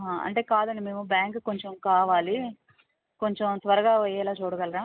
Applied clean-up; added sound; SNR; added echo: none; none; none; none.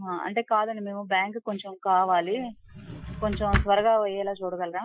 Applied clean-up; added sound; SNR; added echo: classical method Wiener filter.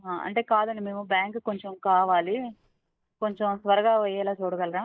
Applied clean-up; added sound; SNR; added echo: neural mask model DeepFilterNet 3.